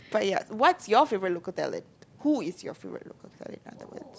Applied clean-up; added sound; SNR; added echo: none; none; none; none.